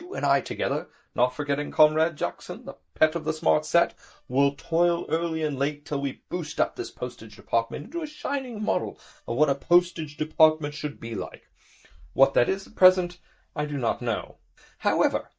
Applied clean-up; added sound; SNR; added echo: neural mask model DeepFilterNet 3.